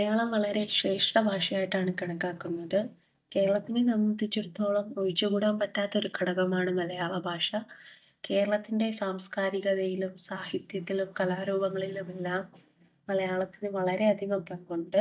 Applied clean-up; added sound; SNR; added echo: neural mask model DeepFilterNet 3.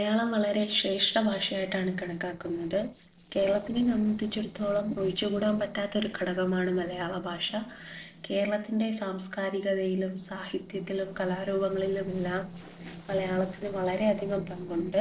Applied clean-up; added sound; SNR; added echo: neural separator model SepFormer DNS4.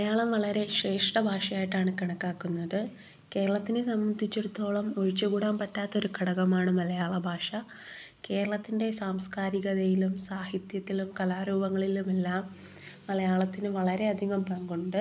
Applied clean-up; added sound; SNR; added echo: none; none; none; none.